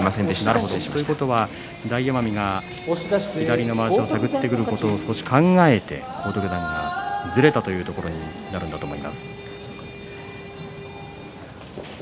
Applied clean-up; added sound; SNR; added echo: none; none; none; none.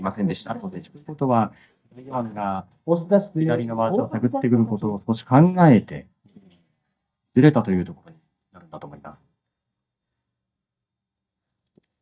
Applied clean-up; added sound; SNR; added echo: neural mask model DeepFilterNet 3.